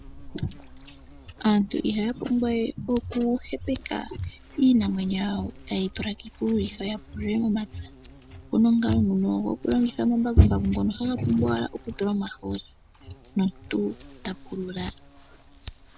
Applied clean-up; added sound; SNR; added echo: none; Fire + Insect; 19 dB; none.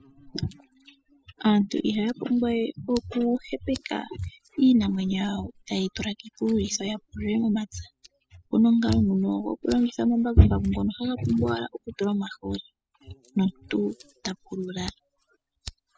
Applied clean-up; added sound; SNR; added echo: classical method spectral subtraction.